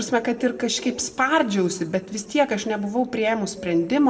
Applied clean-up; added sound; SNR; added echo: none; Subway, metro, underground; 19 dB; reverberation time 0.7 s.